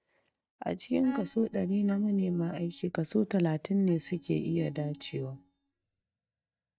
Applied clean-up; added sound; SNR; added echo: neural mask model DeepFilterNet 3.